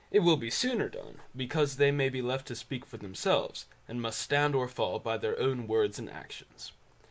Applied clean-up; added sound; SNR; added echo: none; none; none; none.